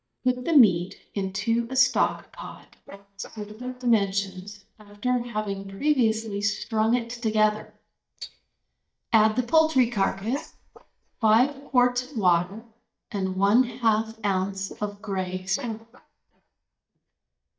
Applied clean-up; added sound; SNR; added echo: neural mask model DeepFilterNet 3.